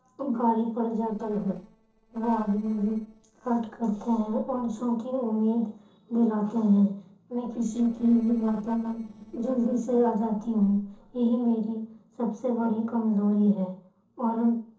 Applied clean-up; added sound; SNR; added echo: neural separator model SepFormer DNS4.